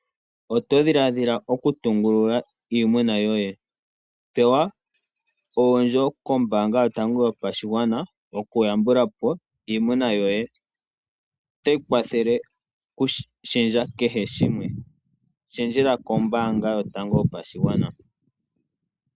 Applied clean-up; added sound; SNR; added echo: none; none; none; none.